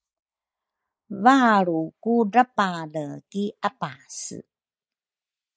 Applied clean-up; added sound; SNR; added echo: neural mask model Resemble Enhance denoiser.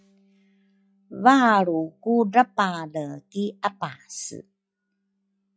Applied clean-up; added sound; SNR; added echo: classical method log-MMSE.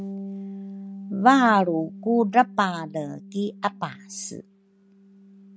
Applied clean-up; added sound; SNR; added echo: none; Bass guitar; 14 dB; none.